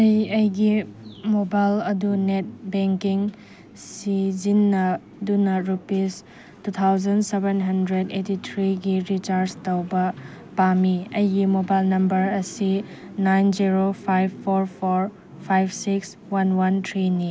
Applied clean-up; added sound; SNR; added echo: none; none; none; none.